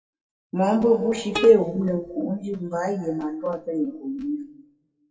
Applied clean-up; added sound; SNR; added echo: classical method WPE with log-MMSE.